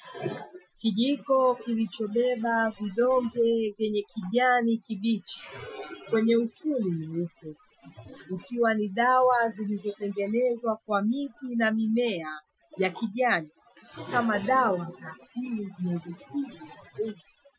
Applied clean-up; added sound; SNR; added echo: classical method Wiener filter.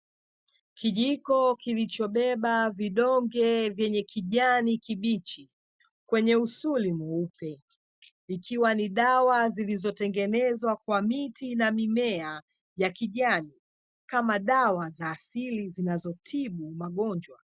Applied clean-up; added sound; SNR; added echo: none; none; none; none.